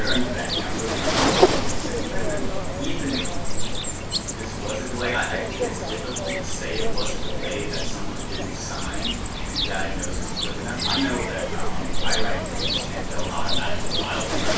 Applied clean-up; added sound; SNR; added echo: none; Cricket; 2 dB; reverberation time 0.3 s.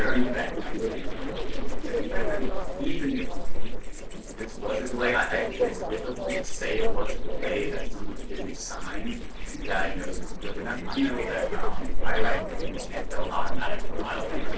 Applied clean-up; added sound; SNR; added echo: neural separator model SepFormer DNS4.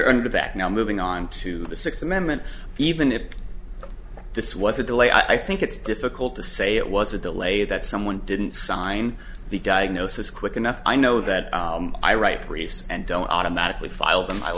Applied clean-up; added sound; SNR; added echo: none; none; none; none.